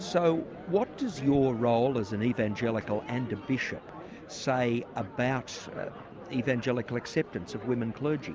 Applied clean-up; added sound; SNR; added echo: none; none; none; none.